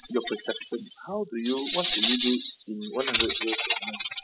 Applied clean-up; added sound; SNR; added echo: classical method spectral subtraction.